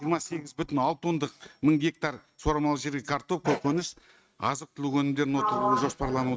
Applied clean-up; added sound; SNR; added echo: neural mask model RNNoise.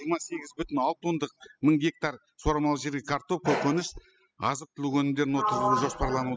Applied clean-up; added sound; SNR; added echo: classical method spectral subtraction.